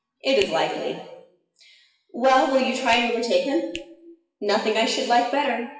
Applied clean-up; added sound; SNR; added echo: classical method WPE with log-MMSE.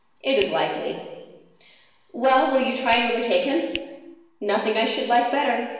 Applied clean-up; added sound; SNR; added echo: none; Finger snapping; 16 dB; reverberation time 1.2 s.